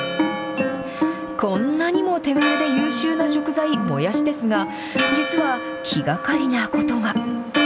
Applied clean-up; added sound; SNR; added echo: none; Church bell; 7 dB; none.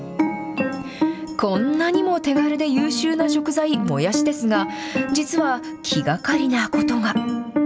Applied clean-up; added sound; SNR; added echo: none; none; none; none.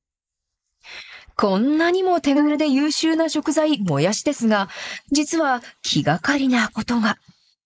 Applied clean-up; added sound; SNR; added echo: neural mask model Resemble Enhance denoiser.